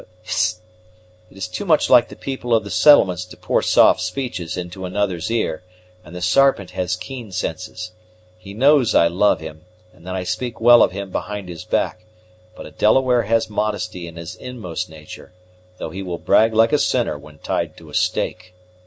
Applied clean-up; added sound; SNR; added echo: none; none; none; none.